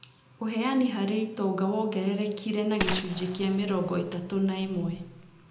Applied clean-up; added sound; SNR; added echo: none; Gunshot, gunfire; 10 dB; reverberation time 0.7 s.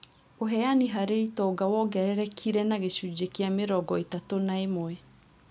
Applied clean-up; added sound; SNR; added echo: none; none; none; none.